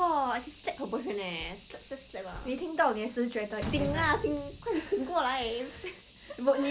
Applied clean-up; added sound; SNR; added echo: none; Slam + Hiss; 13 dB; none.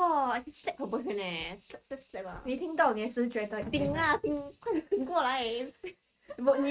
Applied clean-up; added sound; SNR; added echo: neural mask model RNNoise.